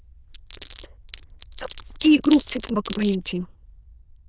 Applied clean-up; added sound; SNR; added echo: neural diffusion model UNIVERSE++.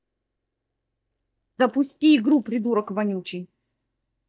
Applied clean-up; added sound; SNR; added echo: neural mask model DeepFilterNet 3.